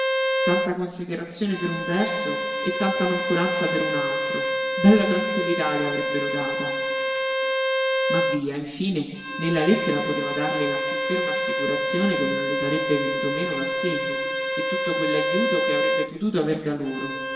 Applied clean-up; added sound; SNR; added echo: none; Bowed string instrument; -1 dB; reverberation time 1.4 s.